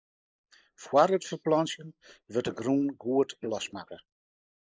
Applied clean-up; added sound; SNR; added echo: neural mask model Resemble Enhance denoiser.